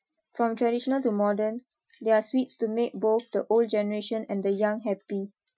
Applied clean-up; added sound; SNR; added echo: classical method Wiener filter.